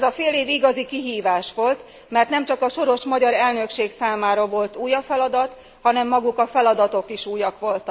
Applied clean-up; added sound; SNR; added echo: none; none; none; none.